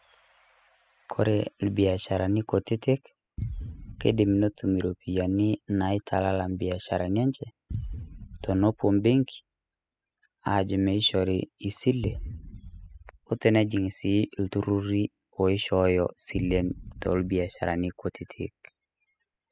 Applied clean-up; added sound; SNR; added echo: classical method spectral subtraction.